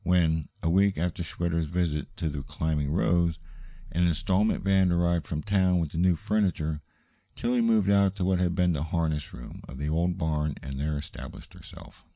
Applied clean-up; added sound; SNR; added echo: none; Growling; 15 dB; none.